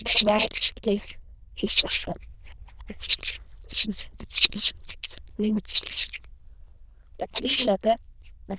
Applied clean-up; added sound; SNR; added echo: neural diffusion model UNIVERSE++.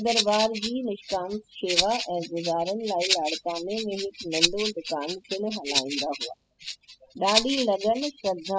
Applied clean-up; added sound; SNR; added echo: classical method spectral subtraction.